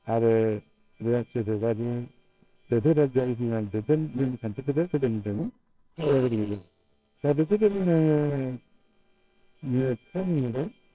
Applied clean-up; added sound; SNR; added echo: neural separator model SepFormer WHAMR!.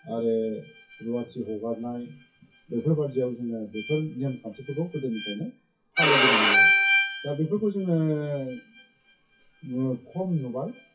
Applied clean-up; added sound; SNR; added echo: classical method WPE with log-MMSE.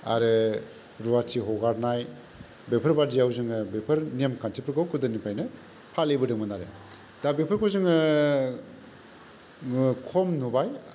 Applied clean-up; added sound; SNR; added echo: none; none; none; none.